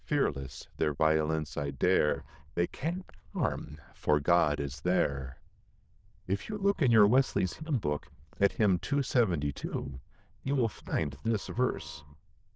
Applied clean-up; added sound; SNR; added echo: neural diffusion model UNIVERSE++.